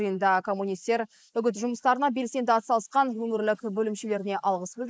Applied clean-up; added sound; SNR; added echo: neural mask model Resemble Enhance denoiser.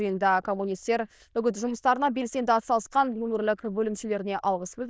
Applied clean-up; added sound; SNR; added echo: neural diffusion model UNIVERSE++.